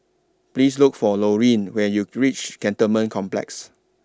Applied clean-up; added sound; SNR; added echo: none; none; none; none.